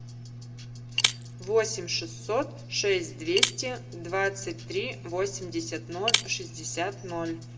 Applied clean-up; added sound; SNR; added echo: none; Shatter; 3 dB; reverberation time 0.9 s.